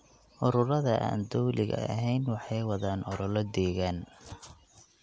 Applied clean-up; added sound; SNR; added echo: none; none; none; none.